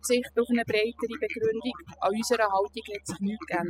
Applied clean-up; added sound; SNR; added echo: classical method spectral subtraction.